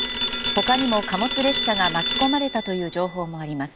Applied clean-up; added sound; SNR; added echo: none; Telephone; 2 dB; none.